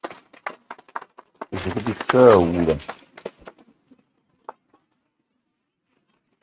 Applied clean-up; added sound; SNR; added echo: neural mask model RNNoise.